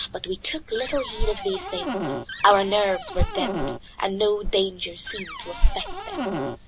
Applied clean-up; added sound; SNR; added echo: none; Cupboard open or close; 8 dB; none.